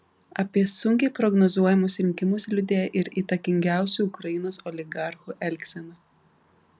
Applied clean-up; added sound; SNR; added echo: none; none; none; none.